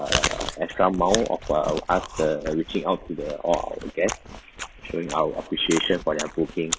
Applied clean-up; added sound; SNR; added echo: none; Chewing, mastication; 8 dB; none.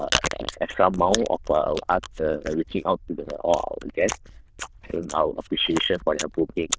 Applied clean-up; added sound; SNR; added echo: neural diffusion model UNIVERSE++.